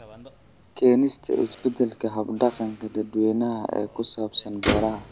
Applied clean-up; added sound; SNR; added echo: none; Motor vehicle (road); 12 dB; none.